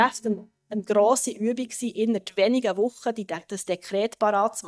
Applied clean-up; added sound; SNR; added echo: neural mask model DeepFilterNet 3.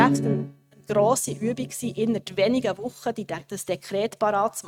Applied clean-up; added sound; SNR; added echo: neural mask model RNNoise.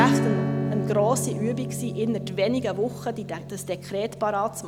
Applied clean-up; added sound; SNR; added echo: none; Acoustic guitar / Strum; 1 dB; none.